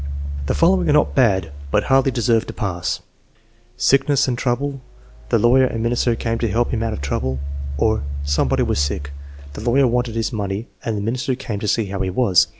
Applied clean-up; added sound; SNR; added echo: none; Engine; 8 dB; none.